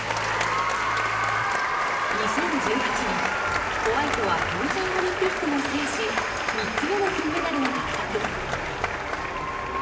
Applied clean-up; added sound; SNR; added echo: none; Applause; -3 dB; reverberation time 2.5 s.